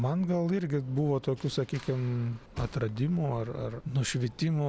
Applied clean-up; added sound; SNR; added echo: none; Thump, thud; 19 dB; none.